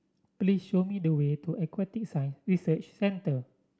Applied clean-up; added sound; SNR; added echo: none; none; none; none.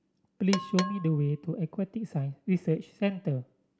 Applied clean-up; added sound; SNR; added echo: none; Percussion; 10 dB; none.